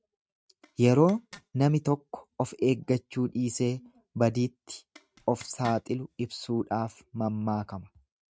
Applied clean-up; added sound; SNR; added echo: neural mask model RNNoise.